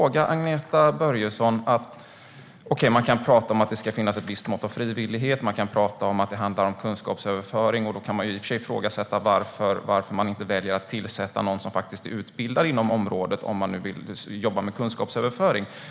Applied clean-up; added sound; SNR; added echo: none; none; none; none.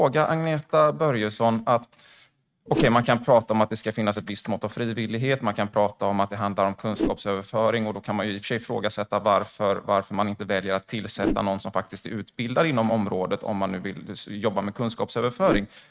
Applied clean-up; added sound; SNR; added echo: neural mask model RNNoise.